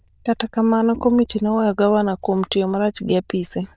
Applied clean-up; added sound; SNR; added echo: neural diffusion model UNIVERSE++.